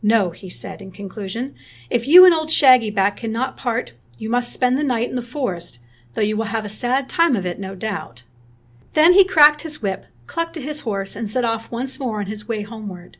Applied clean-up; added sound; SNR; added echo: none; none; none; none.